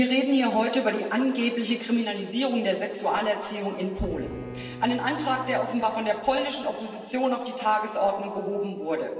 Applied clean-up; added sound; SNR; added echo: none; Bowed string instrument; 16 dB; reverberation time 2.4 s.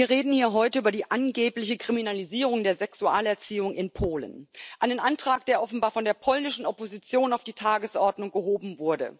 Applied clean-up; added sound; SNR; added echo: none; none; none; none.